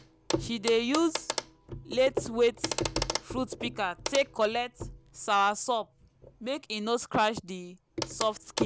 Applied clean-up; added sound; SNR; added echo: none; Clock; 7 dB; none.